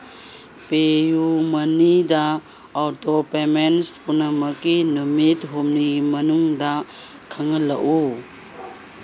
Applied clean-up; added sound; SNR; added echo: none; none; none; none.